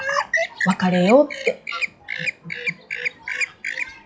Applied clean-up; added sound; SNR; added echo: classical method log-MMSE.